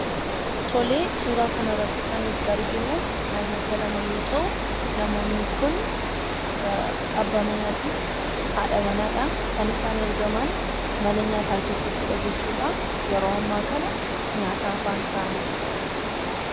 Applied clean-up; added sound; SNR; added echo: none; Water; -2 dB; none.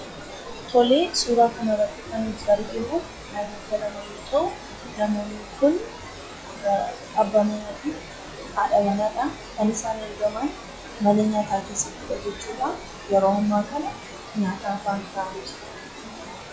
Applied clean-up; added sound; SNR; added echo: classical method log-MMSE.